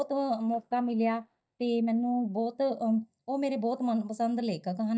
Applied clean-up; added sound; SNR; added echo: neural mask model DeepFilterNet 3.